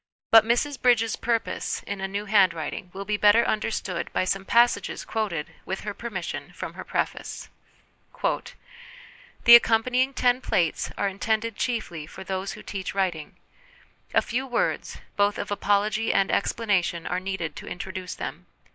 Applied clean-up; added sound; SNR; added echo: neural mask model DeepFilterNet 3.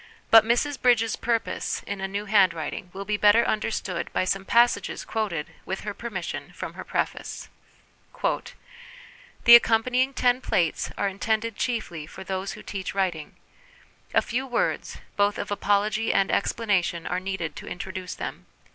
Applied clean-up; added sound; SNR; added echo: none; Wind; 16 dB; none.